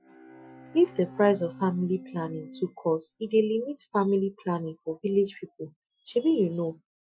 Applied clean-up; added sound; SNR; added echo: classical method Wiener filter.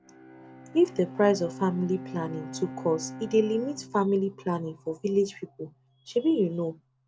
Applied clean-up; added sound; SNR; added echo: none; Bowed string instrument; 16 dB; none.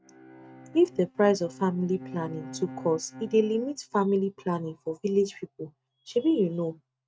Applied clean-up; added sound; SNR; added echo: neural mask model RNNoise.